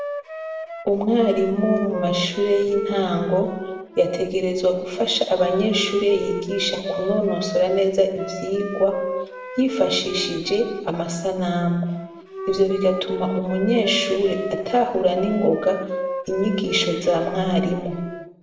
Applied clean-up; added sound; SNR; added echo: none; Wind instrument, woodwind instrument; 10 dB; reverberation time 1.0 s.